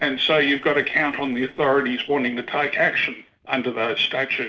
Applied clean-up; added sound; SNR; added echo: neural separator model SepFormer DNS4.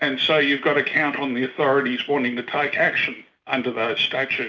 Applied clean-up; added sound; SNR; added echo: none; none; none; none.